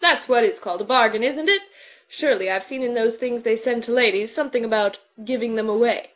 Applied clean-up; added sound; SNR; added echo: none; none; none; none.